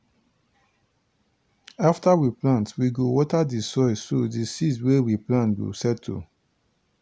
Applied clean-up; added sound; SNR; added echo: none; none; none; none.